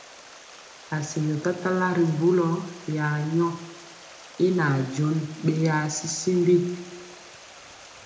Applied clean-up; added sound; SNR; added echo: none; Stream; 20 dB; reverberation time 0.7 s.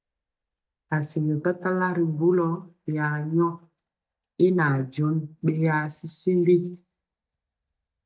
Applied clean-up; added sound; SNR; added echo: neural mask model DeepFilterNet 3.